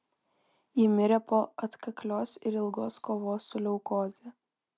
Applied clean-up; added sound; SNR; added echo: none; none; none; none.